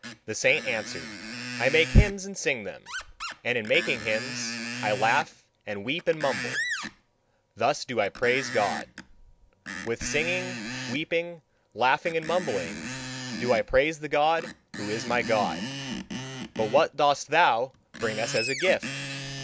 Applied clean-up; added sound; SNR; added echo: none; Screech; 9 dB; none.